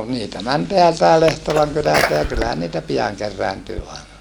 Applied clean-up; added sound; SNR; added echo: none; Sneeze; 7 dB; none.